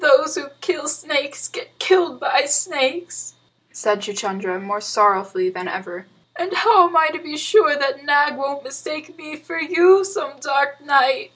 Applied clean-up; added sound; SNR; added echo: none; none; none; none.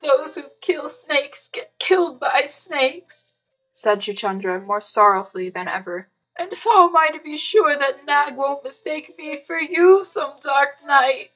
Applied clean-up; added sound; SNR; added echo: neural mask model DeepFilterNet 3.